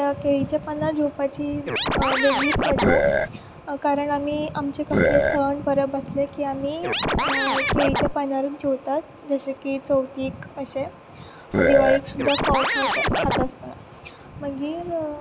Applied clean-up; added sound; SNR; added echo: none; Scratching (performance technique) + Burping, eructation; -4 dB; none.